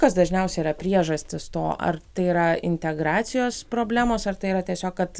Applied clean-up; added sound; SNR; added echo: none; none; none; none.